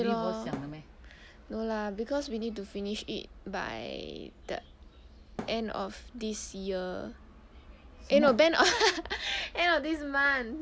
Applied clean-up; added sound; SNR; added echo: none; Thump, thud; 12 dB; none.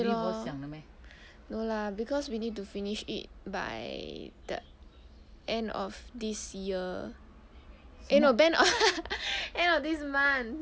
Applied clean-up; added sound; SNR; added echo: none; none; none; none.